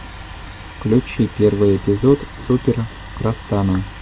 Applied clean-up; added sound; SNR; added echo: none; Domestic sounds, home sounds; 19 dB; none.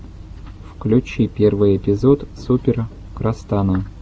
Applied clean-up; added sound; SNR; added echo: none; none; none; none.